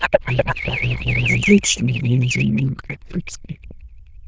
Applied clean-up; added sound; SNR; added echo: neural diffusion model UNIVERSE++.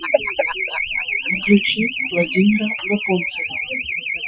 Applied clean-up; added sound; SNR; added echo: classical method Wiener filter.